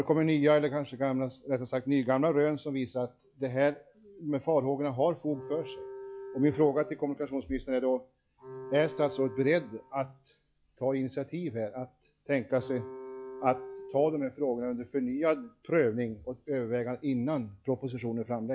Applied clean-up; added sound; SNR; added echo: classical method log-MMSE.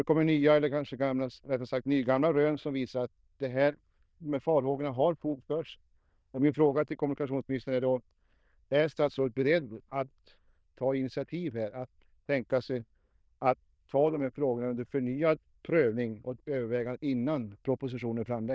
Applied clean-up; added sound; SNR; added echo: neural diffusion model UNIVERSE++.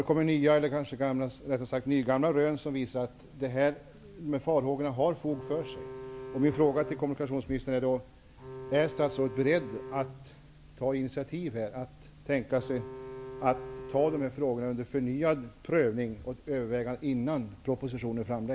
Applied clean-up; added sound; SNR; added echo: none; Bowed string instrument; 13 dB; none.